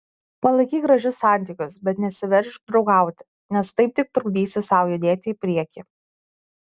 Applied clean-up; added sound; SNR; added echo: none; none; none; none.